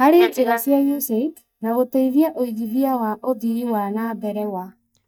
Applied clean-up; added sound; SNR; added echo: neural mask model DeepFilterNet 3.